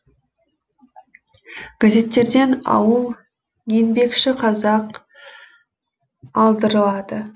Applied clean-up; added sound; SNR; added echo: none; none; none; none.